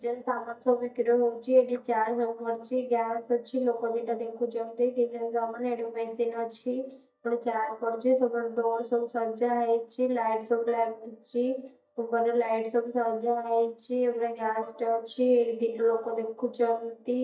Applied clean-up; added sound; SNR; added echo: neural mask model DeepFilterNet 3.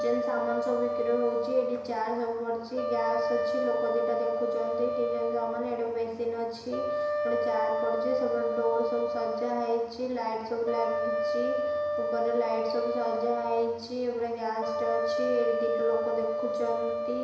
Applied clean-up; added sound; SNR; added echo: none; Wind instrument, woodwind instrument; 0 dB; reverberation time 1.0 s.